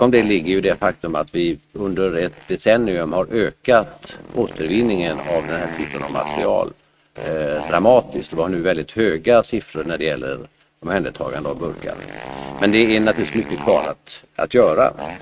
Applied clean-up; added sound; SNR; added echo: neural mask model RNNoise.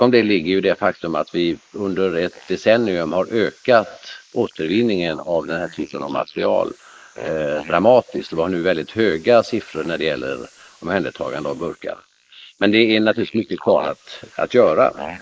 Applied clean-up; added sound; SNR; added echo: neural mask model Resemble Enhance denoiser.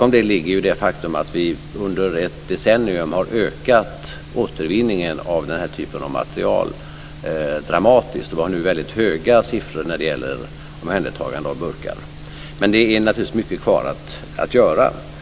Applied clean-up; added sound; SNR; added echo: none; none; none; none.